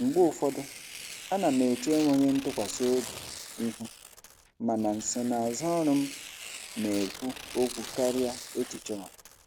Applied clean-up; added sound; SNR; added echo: none; Tearing; 13 dB; none.